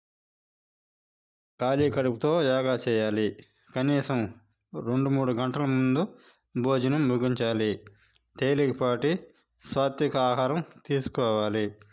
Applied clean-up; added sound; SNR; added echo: neural mask model DeepFilterNet 3.